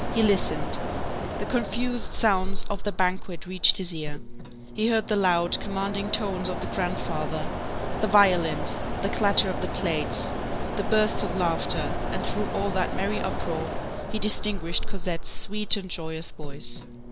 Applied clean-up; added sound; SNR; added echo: none; Mechanisms; -1 dB; none.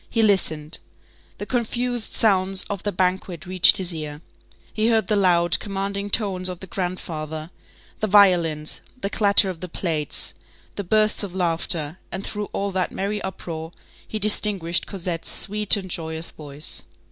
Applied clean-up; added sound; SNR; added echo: none; none; none; none.